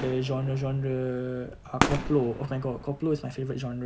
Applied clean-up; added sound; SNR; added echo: none; Fireworks; 6 dB; none.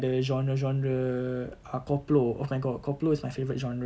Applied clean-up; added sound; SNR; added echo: none; none; none; none.